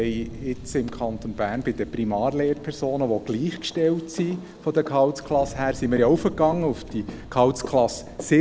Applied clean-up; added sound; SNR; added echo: none; Fire; 17 dB; none.